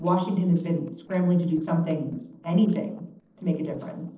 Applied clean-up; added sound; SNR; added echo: neural separator model SepFormer DNS4.